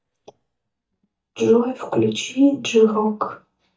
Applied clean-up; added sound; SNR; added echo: neural mask model DeepFilterNet 3.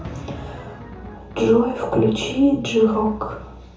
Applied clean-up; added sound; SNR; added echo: none; Drum; 16 dB; reverberation time 1.0 s.